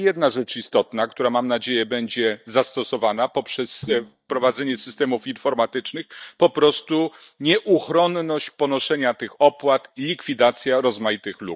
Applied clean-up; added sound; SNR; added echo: neural mask model DeepFilterNet 3.